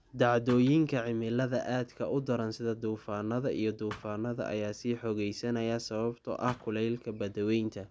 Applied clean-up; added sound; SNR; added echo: none; Thump, thud; 15 dB; none.